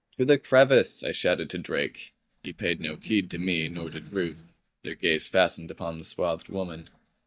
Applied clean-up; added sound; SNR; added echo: neural mask model DeepFilterNet 3.